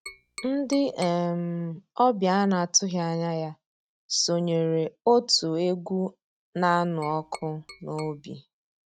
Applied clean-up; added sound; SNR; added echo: neural mask model RNNoise.